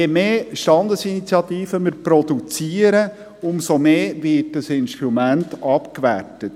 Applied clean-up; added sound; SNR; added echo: none; none; none; none.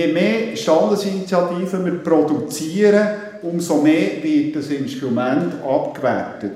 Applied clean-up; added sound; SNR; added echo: none; none; none; reverberation time 1.0 s.